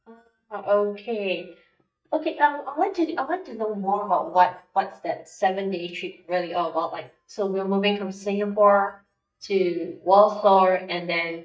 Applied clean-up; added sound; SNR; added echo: neural mask model DeepFilterNet 3.